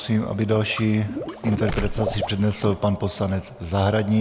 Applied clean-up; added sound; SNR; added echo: none; Liquid + Mechanisms; 10 dB; none.